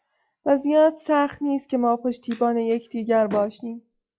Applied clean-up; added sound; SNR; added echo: classical method log-MMSE.